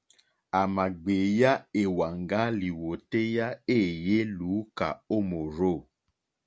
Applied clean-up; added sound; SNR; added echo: none; none; none; none.